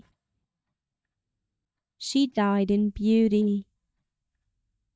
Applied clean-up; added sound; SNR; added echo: neural mask model DeepFilterNet 3.